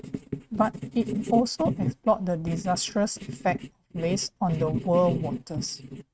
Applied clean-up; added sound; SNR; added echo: neural mask model RNNoise.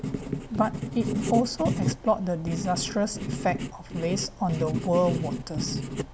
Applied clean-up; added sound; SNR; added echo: none; Writing; 3 dB; none.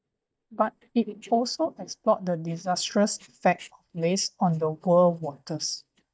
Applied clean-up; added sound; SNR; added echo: neural mask model DeepFilterNet 3.